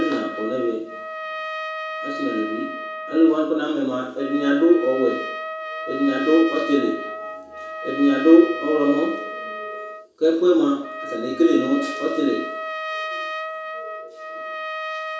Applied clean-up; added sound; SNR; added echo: none; Trumpet; 9 dB; reverberation time 0.6 s.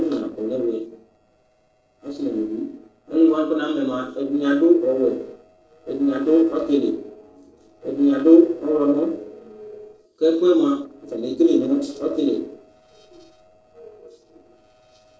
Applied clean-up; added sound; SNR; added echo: neural separator model SepFormer DNS4.